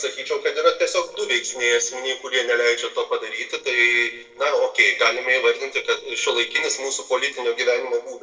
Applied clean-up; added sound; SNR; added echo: neural separator model SepFormer DNS4.